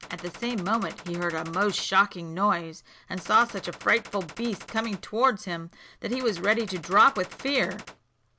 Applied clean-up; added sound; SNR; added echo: none; Gunshot, gunfire; 16 dB; none.